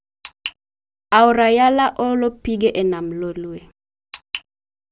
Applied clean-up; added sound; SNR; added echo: none; none; none; none.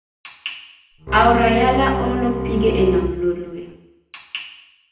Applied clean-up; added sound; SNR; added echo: none; Bowed string instrument; 3 dB; reverberation time 0.9 s.